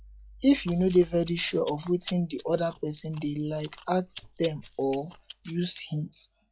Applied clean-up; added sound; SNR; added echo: classical method log-MMSE.